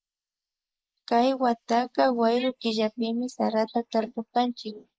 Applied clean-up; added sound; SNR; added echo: neural mask model Resemble Enhance denoiser.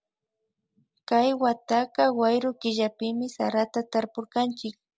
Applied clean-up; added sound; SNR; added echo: none; none; none; none.